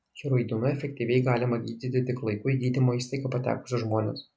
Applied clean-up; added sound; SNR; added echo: none; none; none; none.